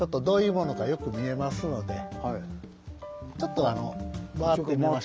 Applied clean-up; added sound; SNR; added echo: none; none; none; none.